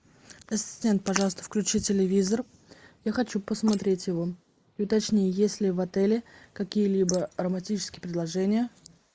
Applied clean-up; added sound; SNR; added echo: neural mask model Resemble Enhance denoiser.